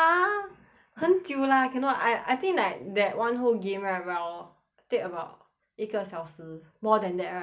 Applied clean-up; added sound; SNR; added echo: none; none; none; none.